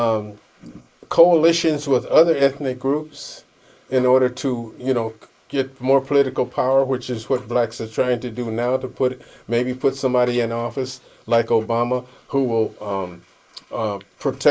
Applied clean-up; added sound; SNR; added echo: neural mask model Resemble Enhance denoiser.